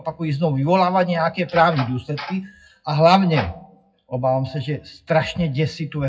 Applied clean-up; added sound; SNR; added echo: classical method WPE with log-MMSE.